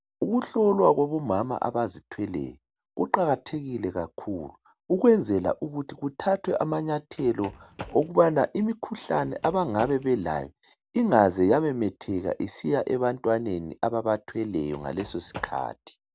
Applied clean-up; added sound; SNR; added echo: none; Run; 17 dB; none.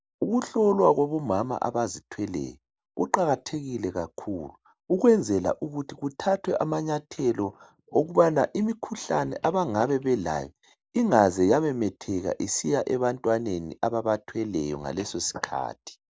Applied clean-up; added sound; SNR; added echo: neural mask model Resemble Enhance denoiser.